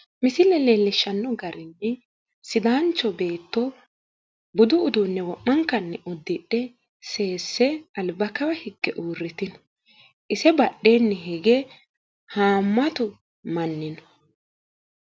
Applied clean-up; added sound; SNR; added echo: none; none; none; none.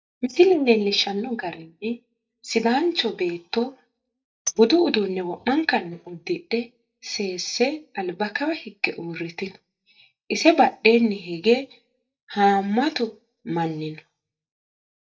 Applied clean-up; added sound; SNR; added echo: neural mask model DeepFilterNet 3.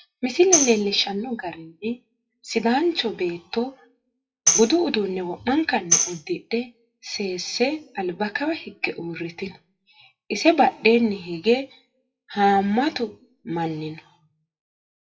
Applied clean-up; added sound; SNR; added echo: classical method WPE with log-MMSE.